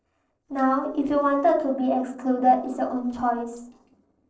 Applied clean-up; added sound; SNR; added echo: neural separator model SepFormer DNS4.